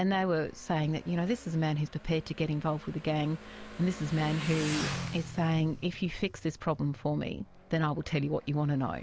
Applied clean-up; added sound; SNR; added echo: none; Motorcycle; 13 dB; none.